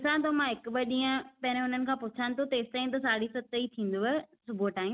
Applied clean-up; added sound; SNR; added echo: none; none; none; none.